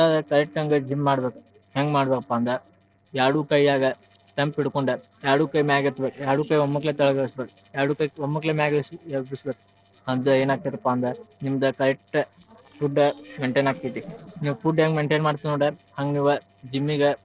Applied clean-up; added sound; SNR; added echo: neural separator model SepFormer DNS4.